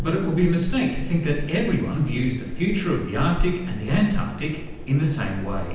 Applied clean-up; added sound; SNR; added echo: none; Fire; 6 dB; reverberation time 0.9 s.